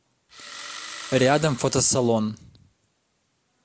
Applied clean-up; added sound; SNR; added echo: none; Engine starting; 15 dB; none.